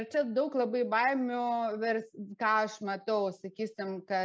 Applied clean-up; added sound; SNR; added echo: neural mask model Resemble Enhance denoiser.